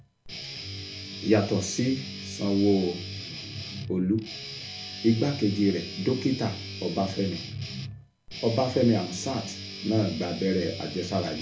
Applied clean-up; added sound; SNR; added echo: none; Guitar; 10 dB; reverberation time 0.3 s.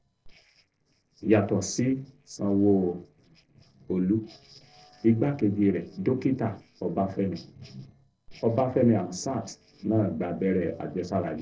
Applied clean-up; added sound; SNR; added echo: neural separator model SepFormer DNS4.